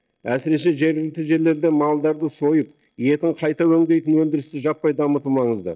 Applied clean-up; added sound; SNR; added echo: neural mask model DeepFilterNet 3.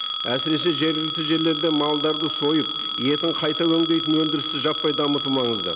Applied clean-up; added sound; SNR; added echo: none; Telephone; -2 dB; none.